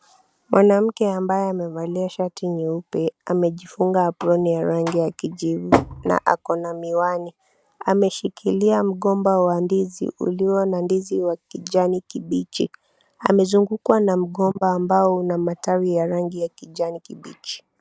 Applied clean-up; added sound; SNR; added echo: none; none; none; none.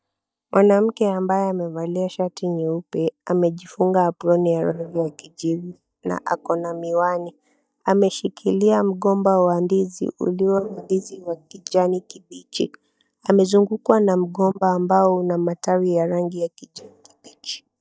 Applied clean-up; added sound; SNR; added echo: neural mask model DeepFilterNet 3.